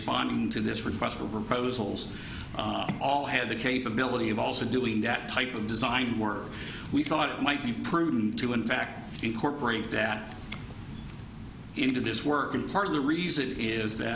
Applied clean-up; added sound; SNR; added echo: none; Shatter; 18 dB; none.